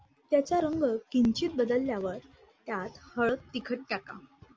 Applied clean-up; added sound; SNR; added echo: none; none; none; none.